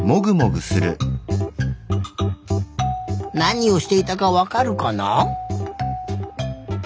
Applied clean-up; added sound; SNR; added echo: none; none; none; none.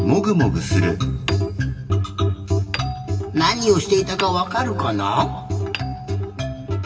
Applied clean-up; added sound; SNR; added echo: none; Hammer; 18 dB; reverberation time 2.3 s.